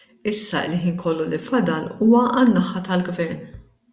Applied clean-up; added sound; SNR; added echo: none; none; none; none.